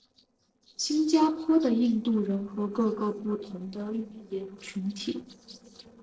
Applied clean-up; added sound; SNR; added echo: neural separator model SepFormer DNS4.